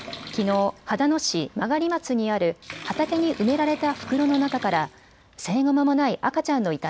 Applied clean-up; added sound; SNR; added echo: none; Bathtub (filling or washing) / Liquid; 18 dB; none.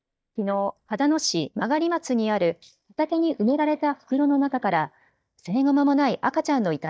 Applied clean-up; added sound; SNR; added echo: neural mask model DeepFilterNet 3.